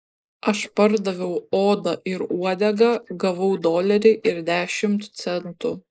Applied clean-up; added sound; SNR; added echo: neural mask model Resemble Enhance denoiser.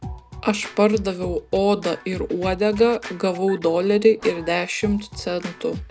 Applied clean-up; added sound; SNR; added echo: none; Scratching (performance technique); 15 dB; none.